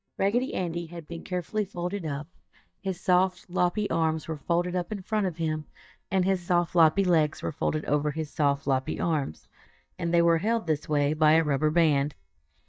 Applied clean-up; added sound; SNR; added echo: neural mask model DeepFilterNet 3.